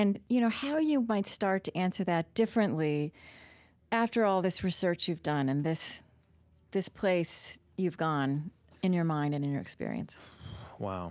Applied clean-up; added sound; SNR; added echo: none; none; none; none.